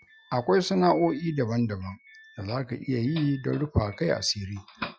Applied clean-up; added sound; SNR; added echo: classical method Wiener filter.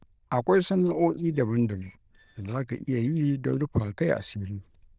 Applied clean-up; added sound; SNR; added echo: neural diffusion model UNIVERSE++.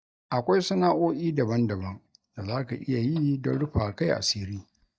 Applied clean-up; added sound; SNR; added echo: neural mask model DeepFilterNet 3.